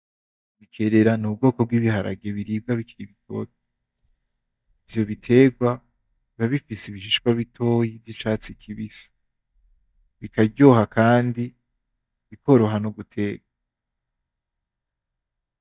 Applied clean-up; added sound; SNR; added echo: neural mask model DeepFilterNet 3.